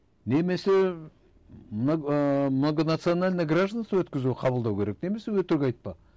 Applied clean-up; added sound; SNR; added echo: none; none; none; none.